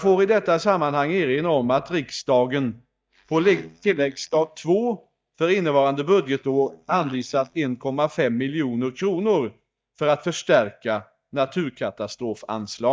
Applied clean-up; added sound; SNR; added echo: neural mask model DeepFilterNet 3.